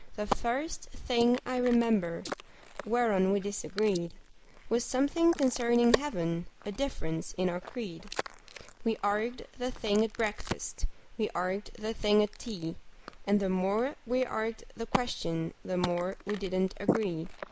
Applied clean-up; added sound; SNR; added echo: neural mask model Resemble Enhance denoiser.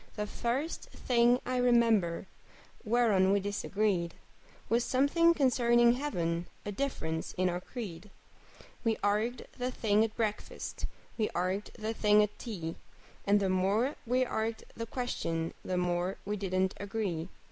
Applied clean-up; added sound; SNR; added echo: none; none; none; none.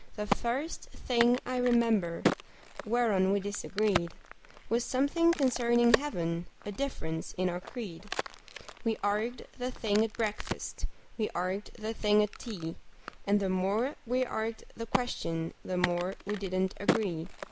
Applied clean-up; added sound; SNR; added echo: none; Crack; 8 dB; none.